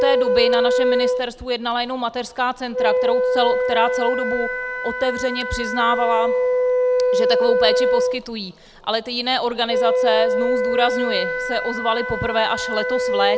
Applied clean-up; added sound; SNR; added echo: none; Wind instrument, woodwind instrument; -2 dB; none.